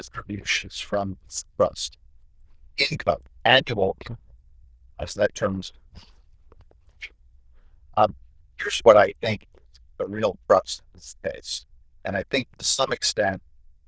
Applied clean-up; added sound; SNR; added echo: neural diffusion model UNIVERSE++.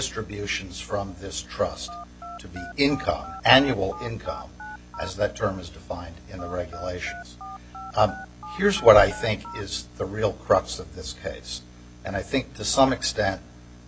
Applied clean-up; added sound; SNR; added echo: none; Telephone; 14 dB; none.